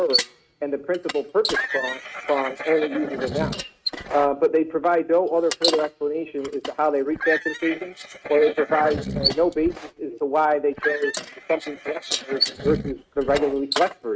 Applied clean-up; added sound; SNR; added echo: neural mask model RNNoise.